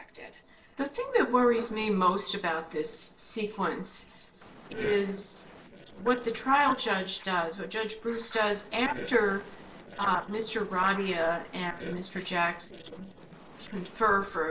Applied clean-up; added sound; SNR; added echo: neural separator model SepFormer DNS4.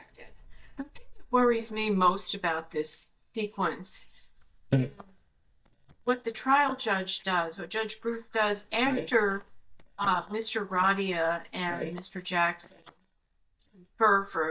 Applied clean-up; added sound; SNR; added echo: neural mask model DeepFilterNet 3.